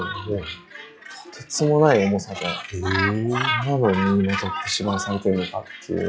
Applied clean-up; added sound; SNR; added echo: classical method log-MMSE.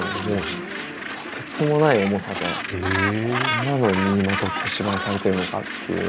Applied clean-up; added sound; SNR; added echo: none; Gull, seagull; 5 dB; none.